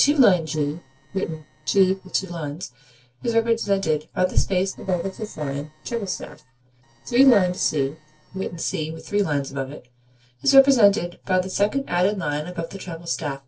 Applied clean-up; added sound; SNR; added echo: neural separator model SepFormer DNS4.